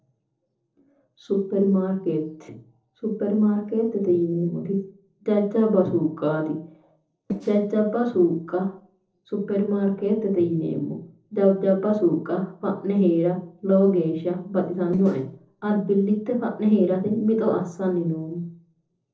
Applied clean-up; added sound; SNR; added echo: neural separator model SepFormer DNS4.